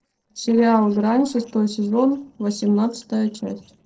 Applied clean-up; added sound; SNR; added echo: neural separator model SepFormer DNS4.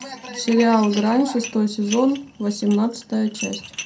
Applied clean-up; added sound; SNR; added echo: none; Dishes, pots, and pans; 16 dB; reverberation time 0.2 s.